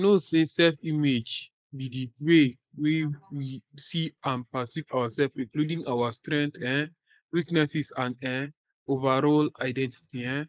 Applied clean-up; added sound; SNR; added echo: neural mask model Resemble Enhance denoiser.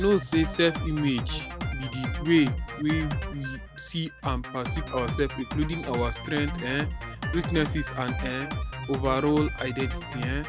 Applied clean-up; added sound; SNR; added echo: none; Drum kit; 4 dB; none.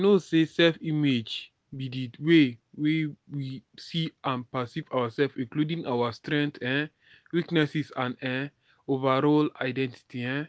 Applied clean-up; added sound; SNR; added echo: none; none; none; none.